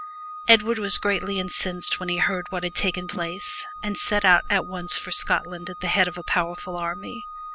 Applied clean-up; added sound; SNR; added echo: none; Organ; 14 dB; none.